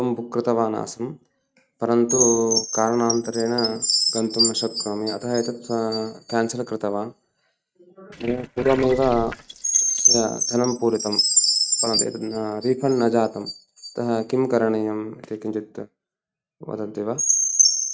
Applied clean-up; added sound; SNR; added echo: neural mask model RNNoise.